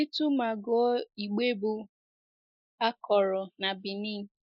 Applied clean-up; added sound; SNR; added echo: neural mask model Resemble Enhance denoiser.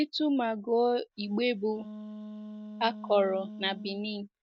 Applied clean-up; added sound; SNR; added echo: none; Wind instrument, woodwind instrument; 13 dB; none.